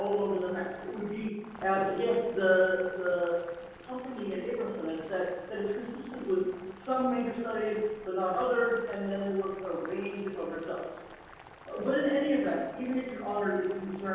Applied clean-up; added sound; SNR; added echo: none; Boiling; 18 dB; reverberation time 1.3 s.